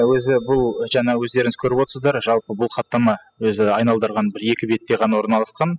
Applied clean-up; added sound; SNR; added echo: classical method spectral subtraction.